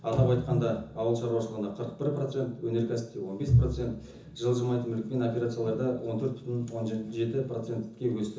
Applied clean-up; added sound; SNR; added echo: none; none; none; reverberation time 0.6 s.